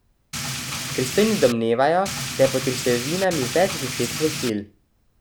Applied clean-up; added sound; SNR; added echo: none; Rain; 6 dB; none.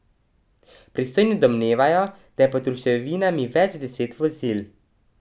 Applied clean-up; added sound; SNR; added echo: none; none; none; none.